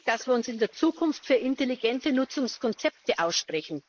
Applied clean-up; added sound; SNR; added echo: neural mask model Resemble Enhance denoiser.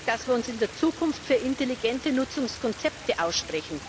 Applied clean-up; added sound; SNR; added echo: none; Stream; 14 dB; none.